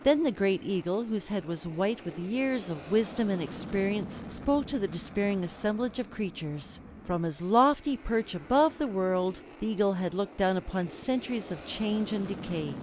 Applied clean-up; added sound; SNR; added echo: none; Aircraft; 15 dB; none.